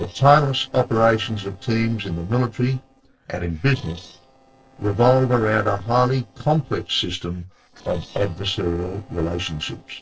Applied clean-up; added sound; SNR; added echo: neural separator model SepFormer DNS4.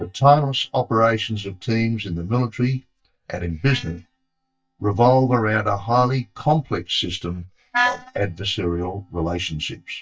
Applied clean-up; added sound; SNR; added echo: neural mask model DeepFilterNet 3.